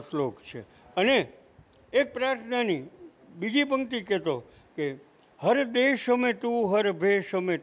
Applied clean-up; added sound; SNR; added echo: none; none; none; none.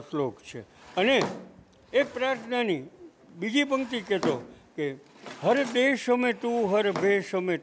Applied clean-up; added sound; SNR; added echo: none; Drawer open or close; 14 dB; none.